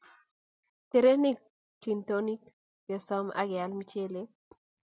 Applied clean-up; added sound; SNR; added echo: none; none; none; none.